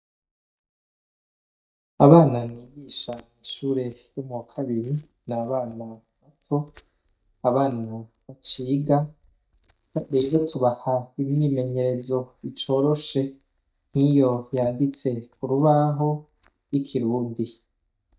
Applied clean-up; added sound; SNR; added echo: neural mask model DeepFilterNet 3.